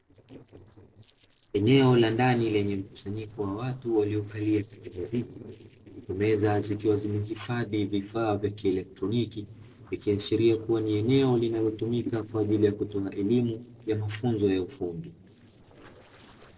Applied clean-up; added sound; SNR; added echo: neural separator model SepFormer DNS4.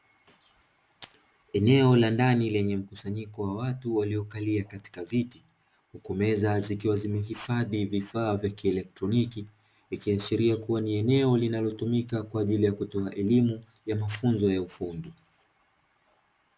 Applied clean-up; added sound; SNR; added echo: none; none; none; none.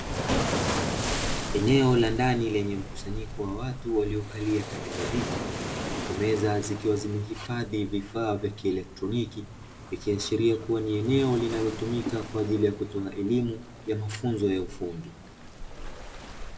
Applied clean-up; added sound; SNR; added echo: none; Waves, surf; 6 dB; reverberation time 1.0 s.